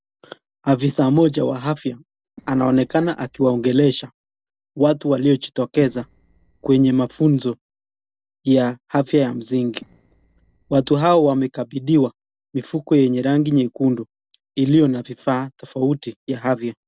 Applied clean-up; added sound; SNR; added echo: neural separator model SepFormer DNS4.